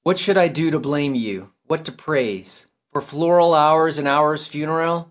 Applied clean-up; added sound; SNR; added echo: none; none; none; none.